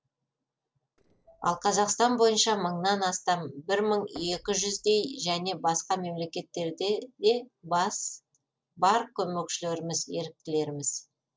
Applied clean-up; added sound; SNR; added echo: neural separator model SepFormer DNS4.